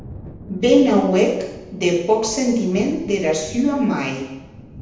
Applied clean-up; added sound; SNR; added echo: none; Thunder; 20 dB; reverberation time 0.9 s.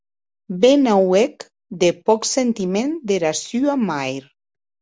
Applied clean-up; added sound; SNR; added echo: none; none; none; none.